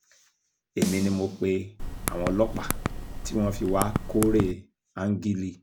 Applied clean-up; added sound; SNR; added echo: none; Snare drum + Typing; 3 dB; none.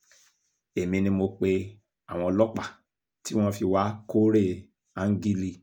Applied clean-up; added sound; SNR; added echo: none; none; none; none.